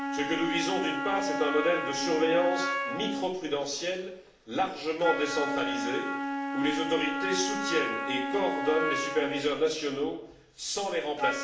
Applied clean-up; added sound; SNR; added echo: none; Wind instrument, woodwind instrument; 3 dB; reverberation time 0.6 s.